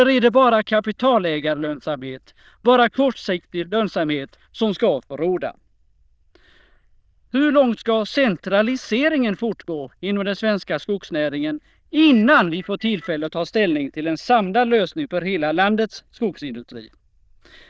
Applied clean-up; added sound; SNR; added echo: neural diffusion model UNIVERSE++.